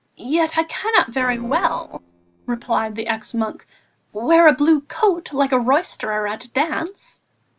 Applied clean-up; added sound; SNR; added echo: neural separator model SepFormer DNS4.